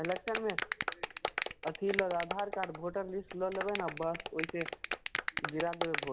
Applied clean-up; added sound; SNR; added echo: none; Clapping; -3 dB; none.